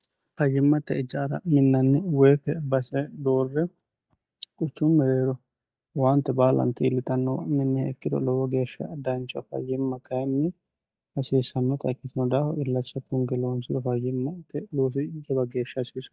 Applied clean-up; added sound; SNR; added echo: neural mask model DeepFilterNet 3.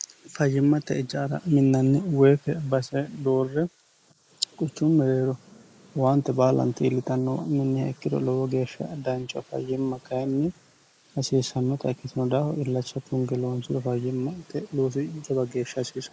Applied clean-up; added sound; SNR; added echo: neural mask model Resemble Enhance denoiser.